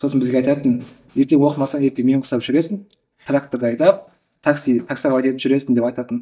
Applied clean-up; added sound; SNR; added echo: neural mask model DeepFilterNet 3.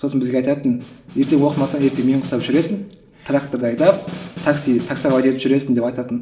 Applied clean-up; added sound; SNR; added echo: none; Snare drum; 15 dB; reverberation time 1.1 s.